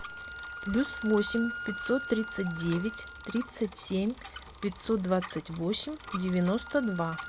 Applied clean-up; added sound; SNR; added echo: none; Wind instrument, woodwind instrument + Bicycle; 11 dB; none.